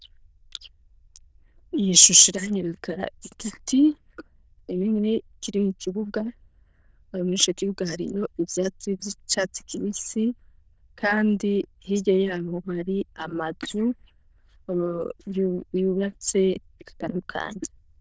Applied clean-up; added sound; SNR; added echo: neural diffusion model UNIVERSE++.